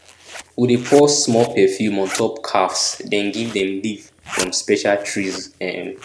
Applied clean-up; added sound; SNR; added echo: none; Zipper (clothing); 15 dB; none.